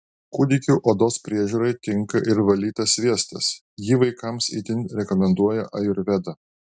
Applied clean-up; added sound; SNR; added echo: none; none; none; none.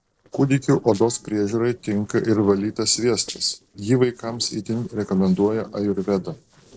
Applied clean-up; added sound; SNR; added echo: neural separator model SepFormer DNS4.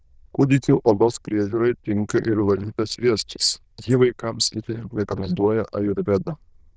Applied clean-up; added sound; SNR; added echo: neural diffusion model UNIVERSE++.